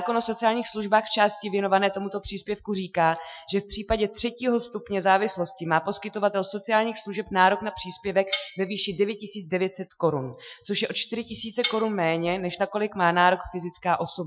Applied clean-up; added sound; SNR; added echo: classical method Wiener filter.